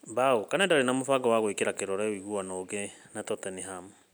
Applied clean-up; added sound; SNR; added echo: none; none; none; none.